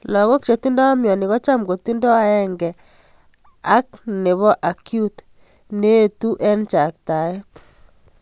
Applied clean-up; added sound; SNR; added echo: none; none; none; none.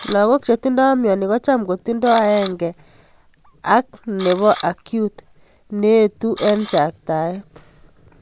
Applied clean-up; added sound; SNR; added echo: none; Camera; 20 dB; none.